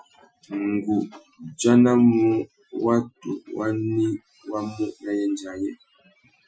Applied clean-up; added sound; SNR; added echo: classical method Wiener filter.